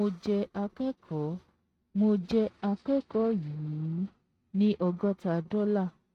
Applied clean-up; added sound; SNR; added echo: neural mask model RNNoise.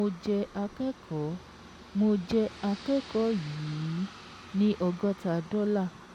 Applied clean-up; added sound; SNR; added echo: none; Aircraft; 17 dB; none.